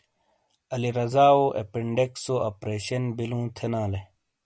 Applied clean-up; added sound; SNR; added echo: none; none; none; none.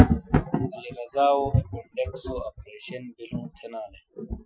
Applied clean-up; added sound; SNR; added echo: classical method Wiener filter.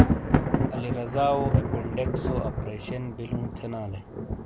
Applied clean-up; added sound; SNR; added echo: none; Thunder; -5 dB; none.